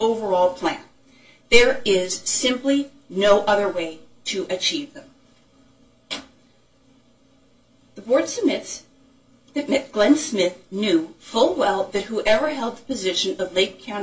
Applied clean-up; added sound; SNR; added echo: none; none; none; reverberation time 0.2 s.